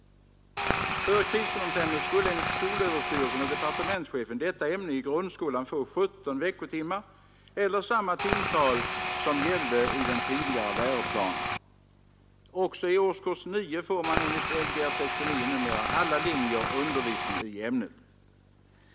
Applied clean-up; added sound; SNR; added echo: none; Tools; 0 dB; none.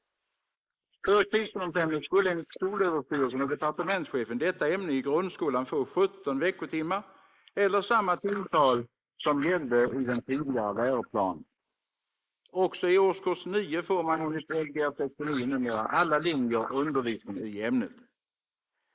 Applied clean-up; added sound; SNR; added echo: neural mask model Resemble Enhance denoiser.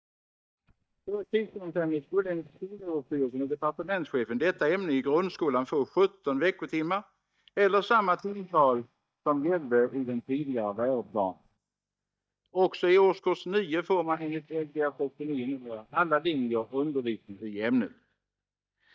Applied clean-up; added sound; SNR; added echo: neural mask model DeepFilterNet 3.